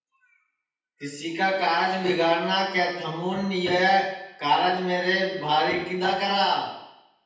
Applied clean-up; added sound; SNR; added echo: none; none; none; reverberation time 0.9 s.